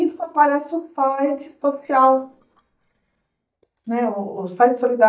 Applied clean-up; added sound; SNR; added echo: neural mask model DeepFilterNet 3.